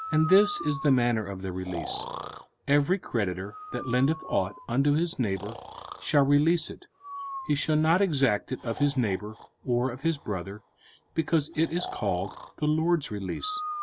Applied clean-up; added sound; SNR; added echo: none; Breathing; 14 dB; none.